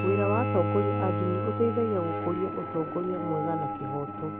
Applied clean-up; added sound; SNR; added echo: none; Bowed string instrument + Guitar; 0 dB; none.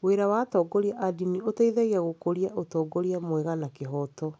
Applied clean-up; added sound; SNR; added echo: none; none; none; none.